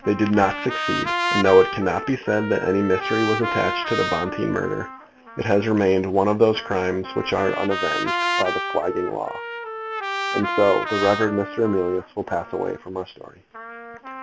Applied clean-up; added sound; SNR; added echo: none; Trumpet; 6 dB; none.